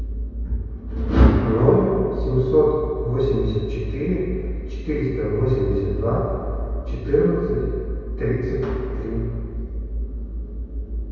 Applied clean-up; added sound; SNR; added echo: none; none; none; reverberation time 2.2 s.